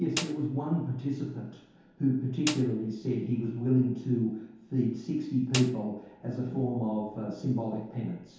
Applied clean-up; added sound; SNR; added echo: none; Snare drum; 11 dB; reverberation time 0.8 s.